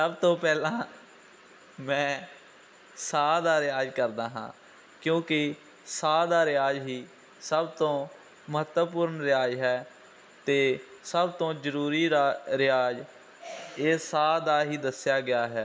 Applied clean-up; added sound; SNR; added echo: none; none; none; none.